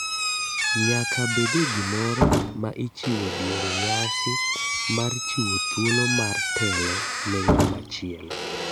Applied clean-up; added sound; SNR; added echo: none; Squeak / Slam; -3 dB; none.